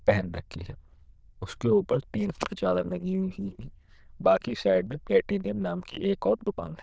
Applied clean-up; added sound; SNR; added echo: neural diffusion model UNIVERSE++.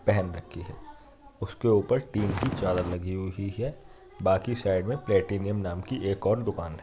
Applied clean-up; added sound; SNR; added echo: none; Walk, footsteps; 4 dB; none.